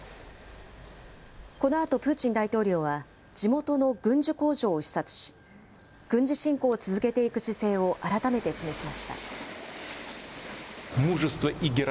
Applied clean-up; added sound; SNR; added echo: none; Train; 17 dB; none.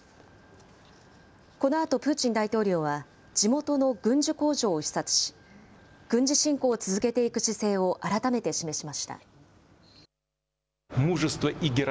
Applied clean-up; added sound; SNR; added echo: none; none; none; none.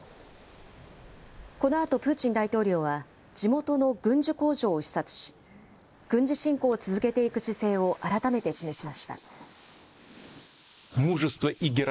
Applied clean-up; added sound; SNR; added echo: neural mask model Resemble Enhance denoiser.